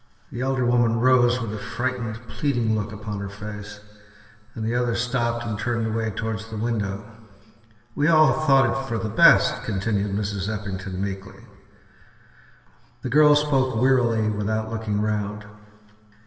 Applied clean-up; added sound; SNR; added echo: none; none; none; reverberation time 2.2 s.